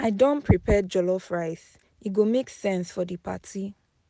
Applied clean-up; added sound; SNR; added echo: none; none; none; none.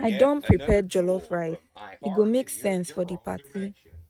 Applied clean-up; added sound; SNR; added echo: neural mask model RNNoise.